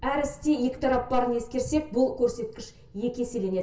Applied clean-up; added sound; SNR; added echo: none; none; none; reverberation time 0.2 s.